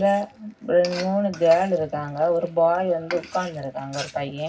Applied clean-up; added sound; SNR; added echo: none; Frying (food); 18 dB; reverberation time 0.4 s.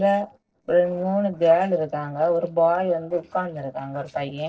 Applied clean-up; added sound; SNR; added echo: neural separator model SepFormer DNS4.